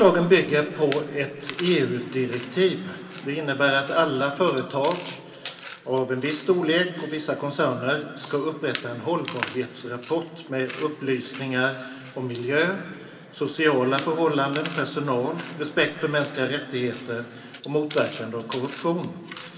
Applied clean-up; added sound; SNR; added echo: none; Chewing, mastication; 14 dB; reverberation time 2.6 s.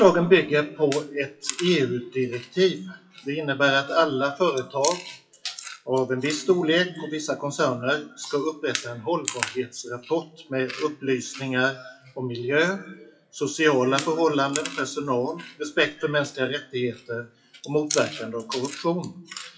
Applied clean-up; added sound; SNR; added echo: classical method WPE with log-MMSE.